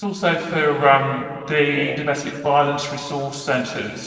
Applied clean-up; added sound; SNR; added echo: neural separator model SepFormer DNS4.